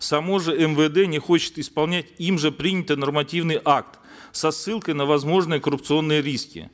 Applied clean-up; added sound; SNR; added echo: none; none; none; none.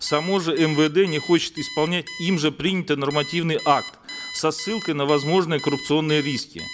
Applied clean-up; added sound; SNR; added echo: none; Alarm; 14 dB; none.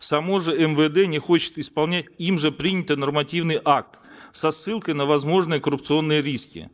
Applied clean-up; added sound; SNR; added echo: neural mask model Resemble Enhance denoiser.